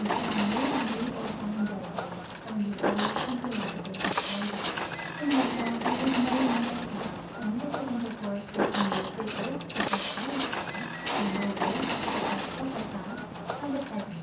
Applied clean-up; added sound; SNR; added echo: none; Walk, footsteps; -2 dB; reverberation time 0.6 s.